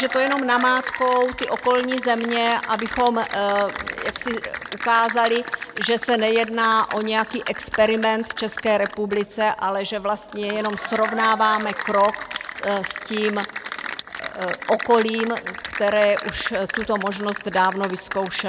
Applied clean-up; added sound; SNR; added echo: none; Applause / Cheering; 9 dB; none.